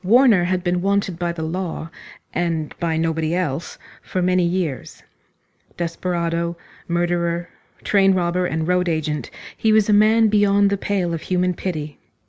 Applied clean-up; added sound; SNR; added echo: none; none; none; none.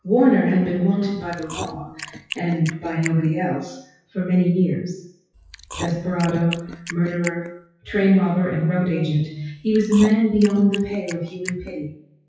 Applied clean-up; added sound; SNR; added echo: classical method WPE with log-MMSE.